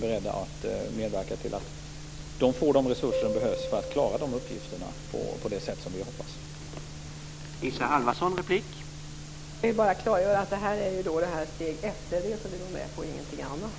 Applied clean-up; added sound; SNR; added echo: none; Piano; 7 dB; none.